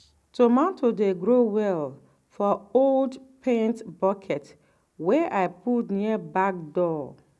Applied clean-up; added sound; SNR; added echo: none; none; none; none.